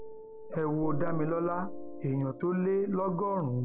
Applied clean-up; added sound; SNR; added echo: none; Piano; 7 dB; none.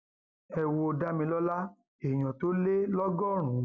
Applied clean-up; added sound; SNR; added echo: none; none; none; none.